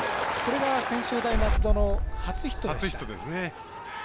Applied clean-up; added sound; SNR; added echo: none; Boom; -2 dB; none.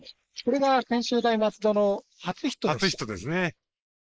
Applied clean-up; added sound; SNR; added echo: neural mask model Resemble Enhance denoiser.